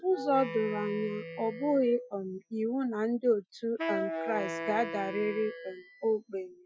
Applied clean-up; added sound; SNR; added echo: classical method Wiener filter.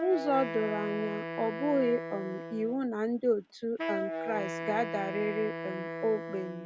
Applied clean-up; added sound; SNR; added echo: none; Wind instrument, woodwind instrument; 6 dB; none.